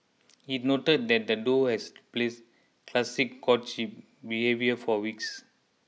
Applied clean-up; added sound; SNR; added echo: none; none; none; none.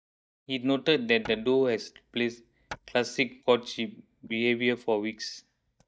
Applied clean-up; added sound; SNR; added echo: neural mask model DeepFilterNet 3.